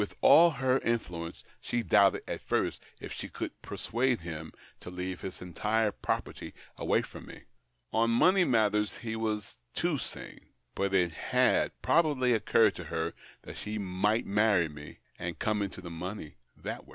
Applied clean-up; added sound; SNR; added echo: none; none; none; none.